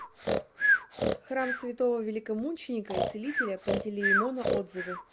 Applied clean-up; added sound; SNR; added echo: none; Breathing; -2 dB; none.